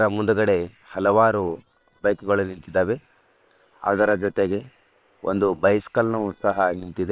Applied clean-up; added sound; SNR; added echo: neural separator model SepFormer WHAM!.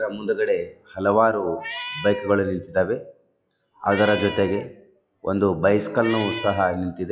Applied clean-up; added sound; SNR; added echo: classical method log-MMSE.